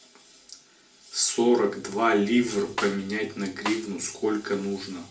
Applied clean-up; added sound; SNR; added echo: none; Snare drum; 10 dB; reverberation time 0.2 s.